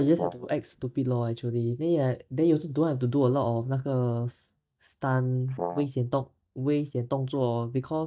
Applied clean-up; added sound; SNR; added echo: neural mask model DeepFilterNet 3.